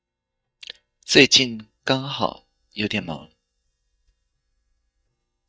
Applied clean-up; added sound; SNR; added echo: neural mask model DeepFilterNet 3.